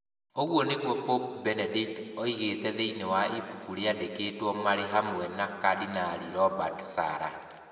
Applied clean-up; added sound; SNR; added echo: none; none; none; reverberation time 2.1 s.